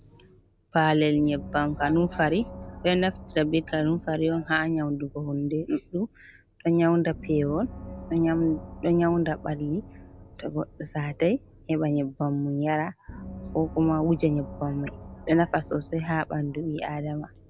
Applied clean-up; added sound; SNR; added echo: none; Gong; 16 dB; none.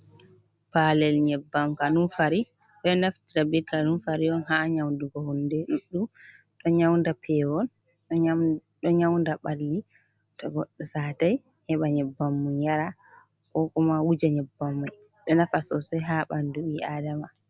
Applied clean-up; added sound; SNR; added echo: none; none; none; none.